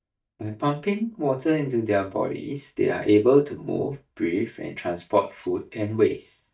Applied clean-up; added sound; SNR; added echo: neural mask model DeepFilterNet 3.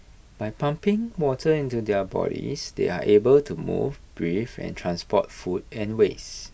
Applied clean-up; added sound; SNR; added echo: none; none; none; none.